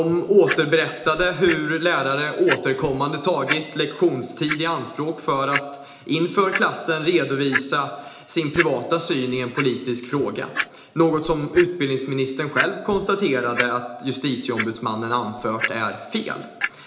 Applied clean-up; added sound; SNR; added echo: none; Clock; 10 dB; reverberation time 0.8 s.